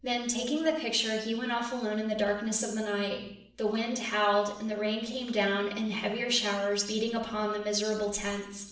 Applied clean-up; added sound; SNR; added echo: none; none; none; reverberation time 0.7 s.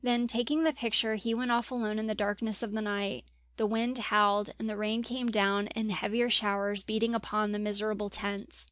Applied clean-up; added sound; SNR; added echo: none; none; none; none.